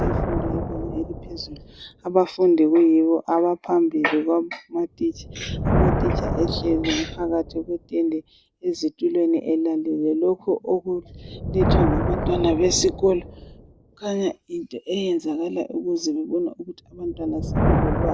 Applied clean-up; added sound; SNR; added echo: none; Thunder; 4 dB; none.